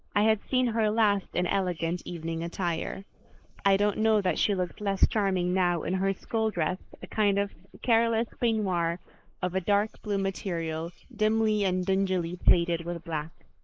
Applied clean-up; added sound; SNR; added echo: neural mask model Resemble Enhance denoiser.